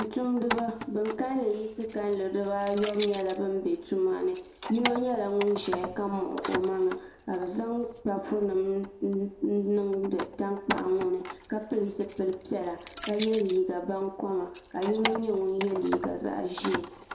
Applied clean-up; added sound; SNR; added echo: none; Keys jangling; 11 dB; reverberation time 0.5 s.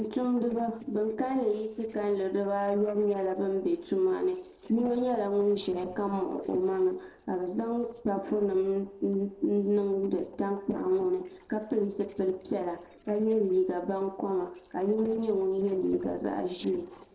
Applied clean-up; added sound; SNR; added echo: neural separator model SepFormer DNS4.